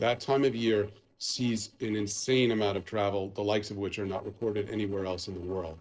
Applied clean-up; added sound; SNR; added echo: neural separator model SepFormer DNS4.